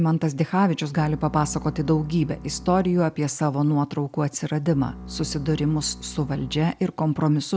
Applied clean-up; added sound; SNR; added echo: none; Bowed string instrument; 16 dB; none.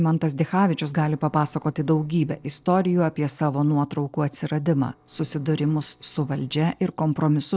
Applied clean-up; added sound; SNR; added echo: neural separator model SepFormer DNS4.